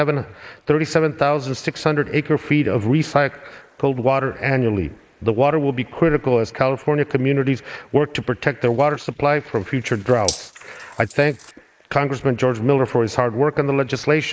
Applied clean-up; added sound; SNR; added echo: neural mask model Resemble Enhance denoiser.